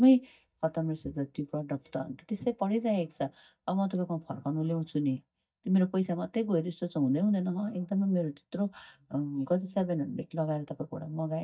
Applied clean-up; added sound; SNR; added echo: neural mask model DeepFilterNet 3.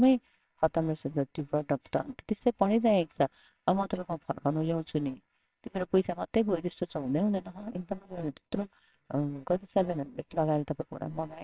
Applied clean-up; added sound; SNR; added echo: neural separator model SepFormer WHAMR!.